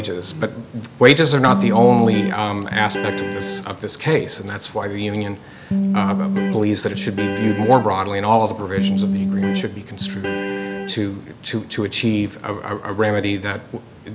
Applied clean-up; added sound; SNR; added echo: none; Electric guitar; 2 dB; none.